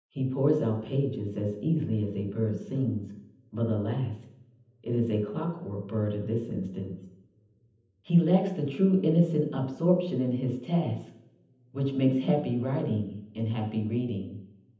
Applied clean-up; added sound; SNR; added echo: none; none; none; reverberation time 0.8 s.